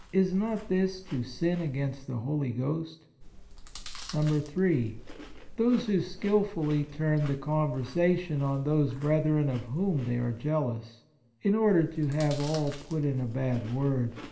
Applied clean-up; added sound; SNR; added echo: none; Chewing, mastication; 16 dB; reverberation time 0.9 s.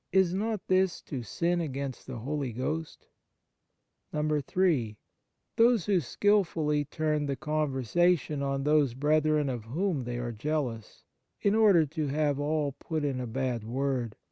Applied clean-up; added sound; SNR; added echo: none; none; none; none.